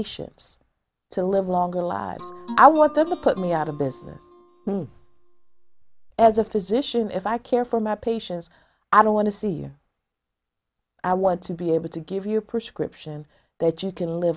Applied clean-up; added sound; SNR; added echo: none; Guitar; 17 dB; none.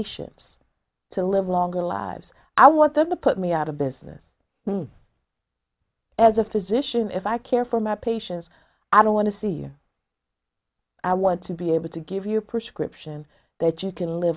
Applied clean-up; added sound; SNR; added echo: none; none; none; none.